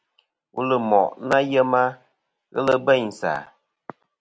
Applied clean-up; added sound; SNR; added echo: none; none; none; none.